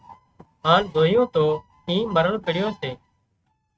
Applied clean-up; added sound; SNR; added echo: neural mask model RNNoise.